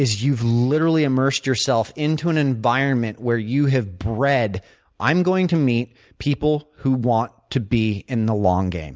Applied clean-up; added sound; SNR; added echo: none; none; none; none.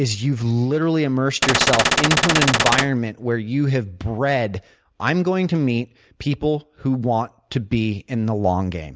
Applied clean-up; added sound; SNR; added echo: none; Gunshot, gunfire; -3 dB; none.